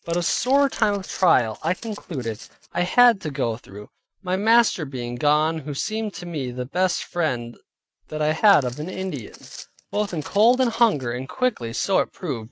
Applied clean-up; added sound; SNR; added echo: neural mask model RNNoise.